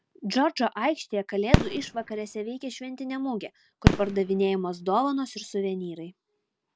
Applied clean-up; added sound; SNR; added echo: none; Fireworks; 0 dB; none.